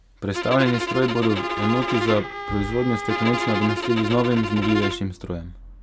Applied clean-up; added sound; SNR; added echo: none; Bowed string instrument + Bowed string instrument; 5 dB; none.